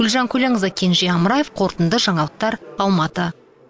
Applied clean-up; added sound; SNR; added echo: none; none; none; none.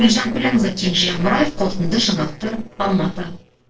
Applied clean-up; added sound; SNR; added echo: neural separator model SepFormer DNS4.